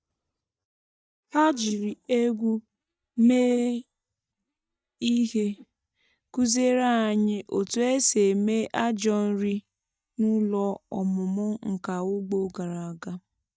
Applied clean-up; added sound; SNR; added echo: neural mask model DeepFilterNet 3.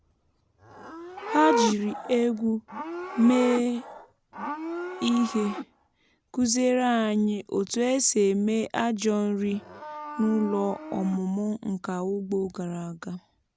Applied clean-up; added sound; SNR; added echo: none; Livestock, farm animals, working animals; 10 dB; none.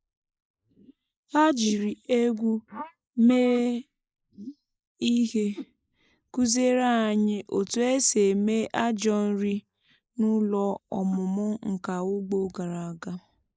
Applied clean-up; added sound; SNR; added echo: neural mask model Resemble Enhance denoiser.